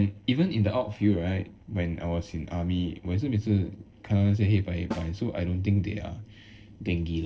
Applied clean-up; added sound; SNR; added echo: neural separator model SepFormer DNS4.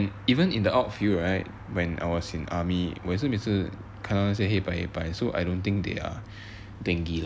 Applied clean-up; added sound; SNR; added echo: none; none; none; none.